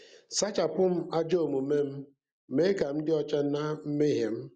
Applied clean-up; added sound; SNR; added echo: none; none; none; none.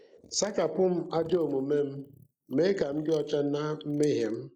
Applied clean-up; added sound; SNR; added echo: neural mask model Resemble Enhance denoiser.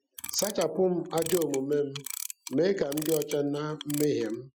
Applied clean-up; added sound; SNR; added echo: classical method Wiener filter.